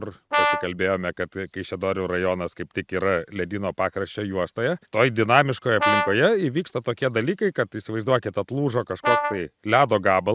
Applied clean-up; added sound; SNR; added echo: neural mask model RNNoise.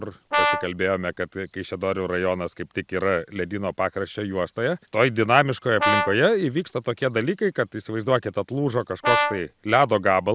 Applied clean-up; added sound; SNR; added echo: none; Brass instrument; 2 dB; none.